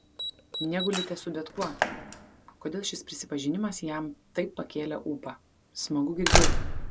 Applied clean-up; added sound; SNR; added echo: none; Slam; -3 dB; none.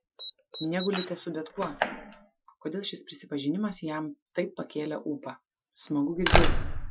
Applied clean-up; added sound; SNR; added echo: classical method Wiener filter.